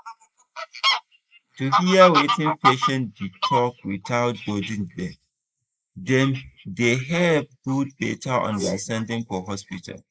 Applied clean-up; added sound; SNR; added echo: neural mask model Resemble Enhance denoiser.